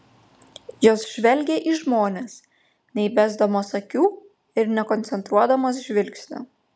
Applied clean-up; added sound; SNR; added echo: none; none; none; none.